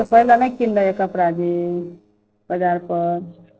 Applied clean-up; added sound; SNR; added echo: neural separator model SepFormer DNS4.